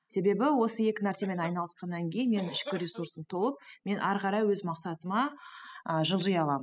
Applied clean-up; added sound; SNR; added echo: classical method spectral subtraction.